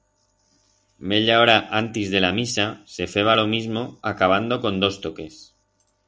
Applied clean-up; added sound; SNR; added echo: none; none; none; none.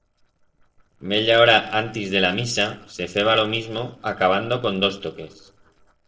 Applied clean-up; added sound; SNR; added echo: neural separator model SepFormer DNS4.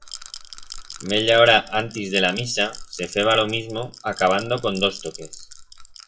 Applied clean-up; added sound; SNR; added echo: classical method WPE with log-MMSE.